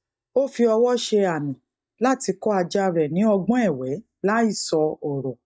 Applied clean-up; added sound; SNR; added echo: neural mask model DeepFilterNet 3.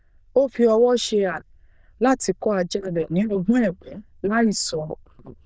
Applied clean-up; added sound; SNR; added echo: neural diffusion model UNIVERSE++.